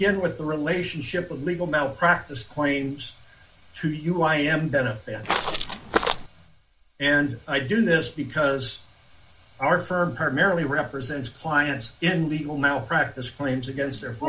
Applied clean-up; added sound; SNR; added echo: none; Walk, footsteps; 0 dB; reverberation time 0.3 s.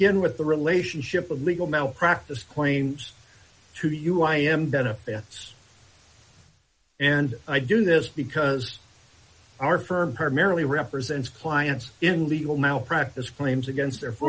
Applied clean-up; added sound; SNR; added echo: none; none; none; none.